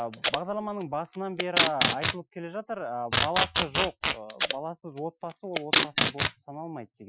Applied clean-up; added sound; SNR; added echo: classical method Wiener filter.